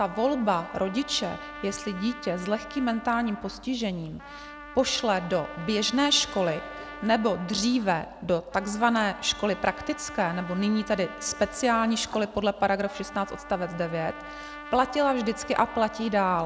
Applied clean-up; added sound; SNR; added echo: none; Trumpet; 15 dB; none.